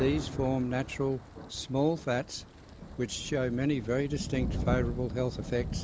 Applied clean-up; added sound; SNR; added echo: none; Thunder; 6 dB; none.